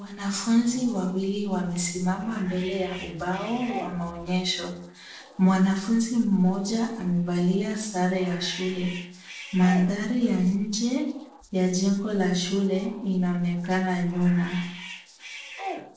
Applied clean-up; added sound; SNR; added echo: neural separator model SepFormer DNS4.